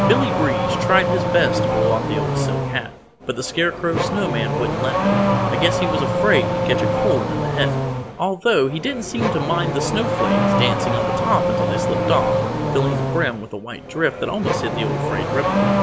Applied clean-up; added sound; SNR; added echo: none; Accelerating, revving, vroom / Car; -3 dB; none.